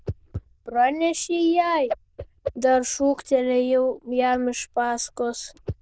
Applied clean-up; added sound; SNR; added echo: neural diffusion model UNIVERSE++.